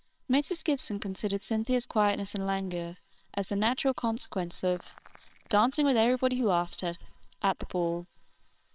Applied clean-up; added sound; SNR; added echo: neural separator model SepFormer WHAMR!.